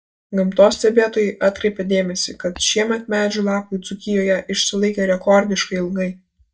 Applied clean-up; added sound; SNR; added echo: neural mask model DeepFilterNet 3.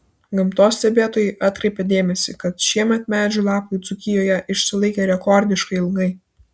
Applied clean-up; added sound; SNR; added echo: none; none; none; none.